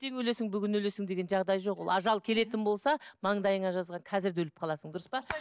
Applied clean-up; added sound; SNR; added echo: none; none; none; none.